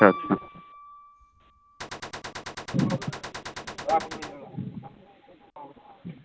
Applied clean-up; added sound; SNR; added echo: none; Gunshot, gunfire + Piano; 11 dB; none.